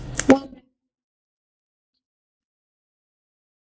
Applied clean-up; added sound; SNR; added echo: neural mask model DeepFilterNet 3.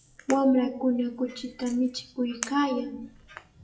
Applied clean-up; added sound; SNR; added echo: classical method WPE with log-MMSE.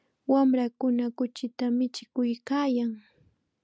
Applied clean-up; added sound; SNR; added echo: none; none; none; none.